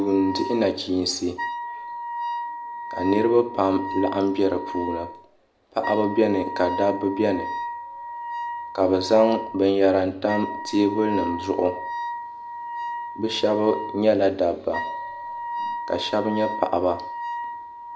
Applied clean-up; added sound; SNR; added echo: none; Wind instrument, woodwind instrument; 8 dB; none.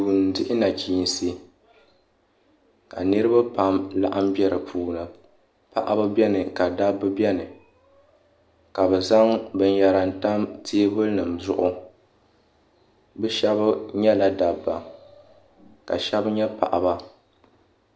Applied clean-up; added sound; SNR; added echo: none; none; none; none.